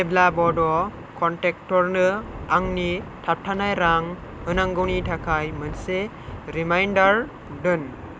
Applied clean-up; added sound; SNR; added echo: none; Thunder; 13 dB; none.